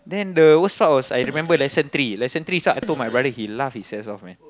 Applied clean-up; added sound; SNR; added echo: none; Fart; 18 dB; none.